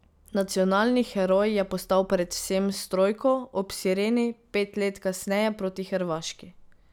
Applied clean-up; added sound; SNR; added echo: none; none; none; none.